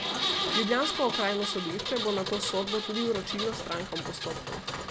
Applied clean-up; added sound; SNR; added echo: none; Engine; 1 dB; none.